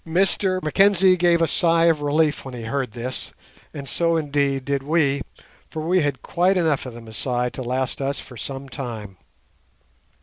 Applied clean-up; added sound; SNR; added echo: none; none; none; none.